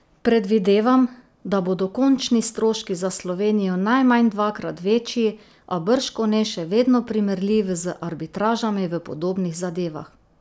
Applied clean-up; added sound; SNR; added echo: none; none; none; none.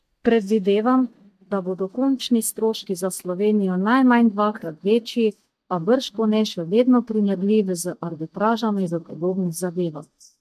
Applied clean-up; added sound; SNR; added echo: neural mask model DeepFilterNet 3.